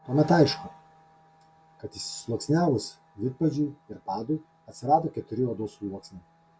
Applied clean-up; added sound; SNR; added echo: none; none; none; none.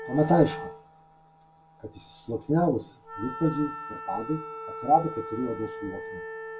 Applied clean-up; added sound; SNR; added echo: none; Wind instrument, woodwind instrument; 11 dB; reverberation time 0.1 s.